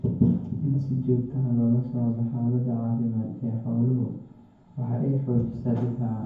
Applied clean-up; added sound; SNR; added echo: none; none; none; reverberation time 0.9 s.